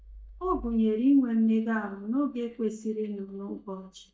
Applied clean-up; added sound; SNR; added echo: neural mask model DeepFilterNet 3.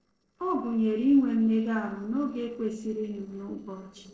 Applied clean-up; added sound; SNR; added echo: neural separator model SepFormer DNS4.